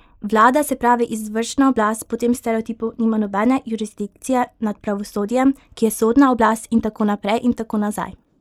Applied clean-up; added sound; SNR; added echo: neural mask model Resemble Enhance denoiser.